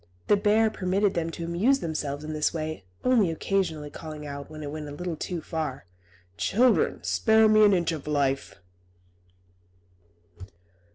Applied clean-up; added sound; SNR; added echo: none; none; none; none.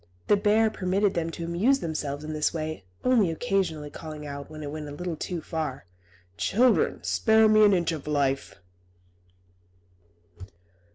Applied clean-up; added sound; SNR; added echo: none; Cowbell; 19 dB; none.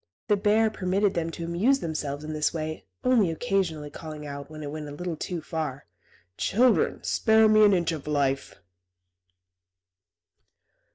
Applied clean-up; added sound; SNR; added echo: neural mask model DeepFilterNet 3.